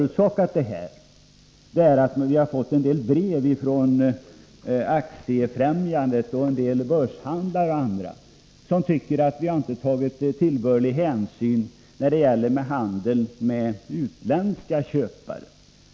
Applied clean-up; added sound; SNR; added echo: none; none; none; none.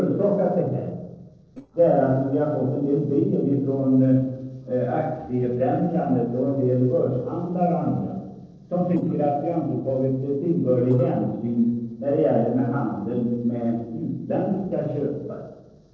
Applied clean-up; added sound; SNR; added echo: neural separator model SepFormer DNS4.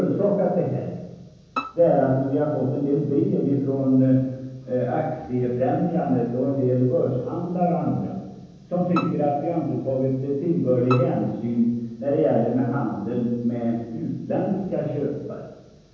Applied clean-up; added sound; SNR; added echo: none; Bowed string instrument; 12 dB; reverberation time 1.1 s.